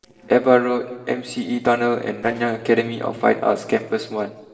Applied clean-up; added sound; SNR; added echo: neural separator model SepFormer DNS4.